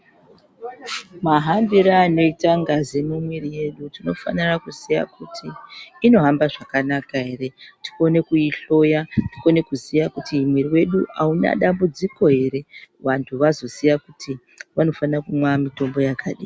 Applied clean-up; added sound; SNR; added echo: none; none; none; none.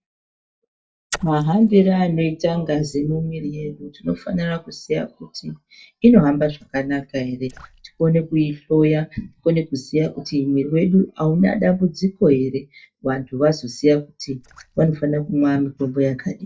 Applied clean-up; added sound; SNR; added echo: neural mask model DeepFilterNet 3.